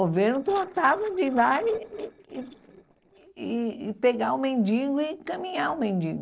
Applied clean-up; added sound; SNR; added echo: neural separator model SepFormer DNS4.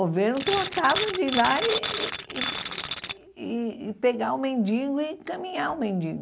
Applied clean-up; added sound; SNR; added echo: none; Tools; 4 dB; none.